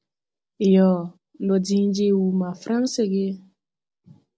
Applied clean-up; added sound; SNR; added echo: none; none; none; none.